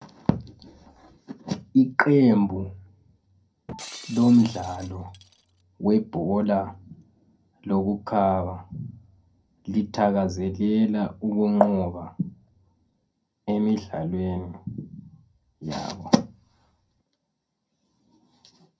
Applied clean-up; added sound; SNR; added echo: none; Shatter; 20 dB; reverberation time 0.2 s.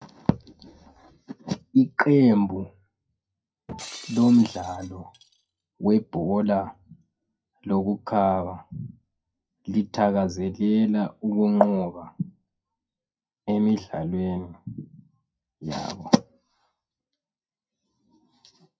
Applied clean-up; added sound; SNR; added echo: classical method WPE with log-MMSE.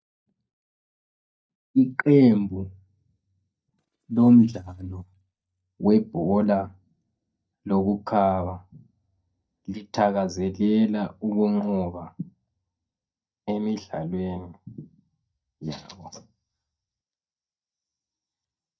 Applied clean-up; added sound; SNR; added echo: neural mask model DeepFilterNet 3.